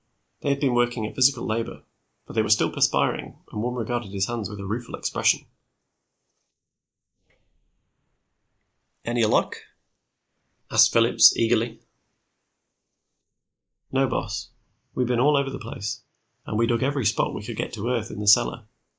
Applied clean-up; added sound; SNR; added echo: neural mask model Resemble Enhance denoiser.